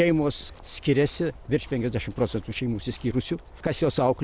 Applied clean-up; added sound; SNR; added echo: none; none; none; none.